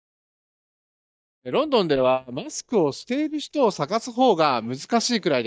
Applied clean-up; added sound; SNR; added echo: neural mask model DeepFilterNet 3.